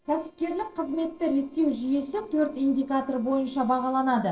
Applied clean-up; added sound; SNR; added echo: neural separator model SepFormer DNS4.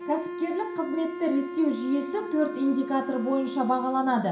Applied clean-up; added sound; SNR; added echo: none; Wind instrument, woodwind instrument; 10 dB; reverberation time 0.5 s.